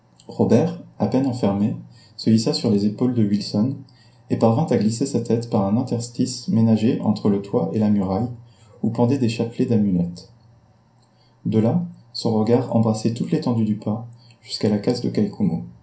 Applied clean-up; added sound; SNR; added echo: none; none; none; reverberation time 0.3 s.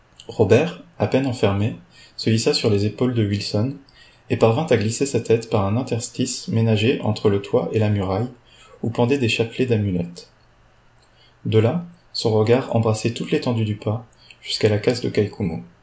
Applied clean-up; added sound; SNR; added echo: none; none; none; none.